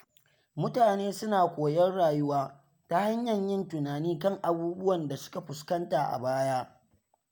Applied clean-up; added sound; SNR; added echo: none; none; none; none.